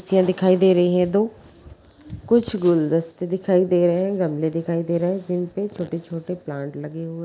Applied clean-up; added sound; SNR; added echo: none; none; none; none.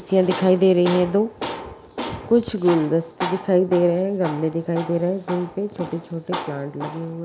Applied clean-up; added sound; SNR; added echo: none; Tools; 12 dB; none.